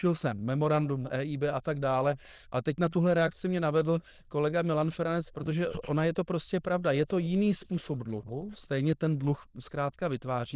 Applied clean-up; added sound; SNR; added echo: neural diffusion model UNIVERSE++.